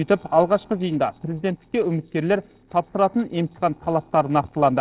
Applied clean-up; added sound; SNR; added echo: neural separator model SepFormer DNS4.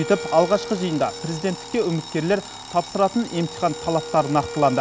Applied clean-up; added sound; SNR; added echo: none; Wind instrument, woodwind instrument + Alarm; 12 dB; none.